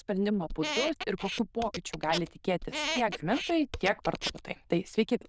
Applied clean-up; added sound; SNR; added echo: neural diffusion model UNIVERSE++.